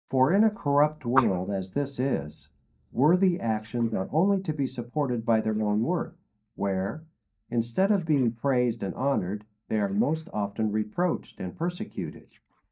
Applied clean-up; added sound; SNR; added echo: neural mask model DeepFilterNet 3.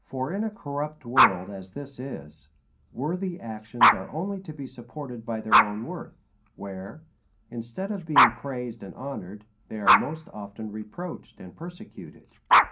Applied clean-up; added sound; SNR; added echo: none; Dog; -5 dB; reverberation time 0.3 s.